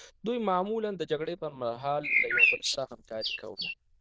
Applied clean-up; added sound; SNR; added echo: neural diffusion model UNIVERSE++.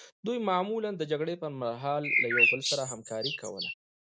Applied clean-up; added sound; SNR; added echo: neural mask model RNNoise.